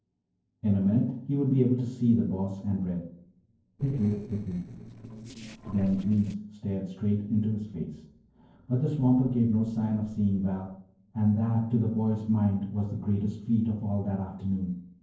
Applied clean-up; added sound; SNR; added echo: neural separator model SepFormer DNS4.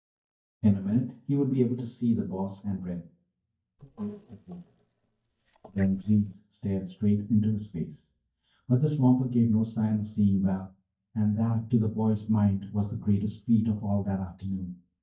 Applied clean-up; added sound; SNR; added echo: neural mask model DeepFilterNet 3.